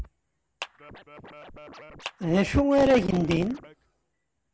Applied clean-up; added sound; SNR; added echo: none; Clapping + Scratching (performance technique); 17 dB; none.